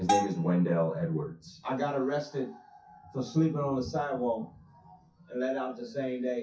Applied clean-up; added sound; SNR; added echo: classical method WPE with log-MMSE.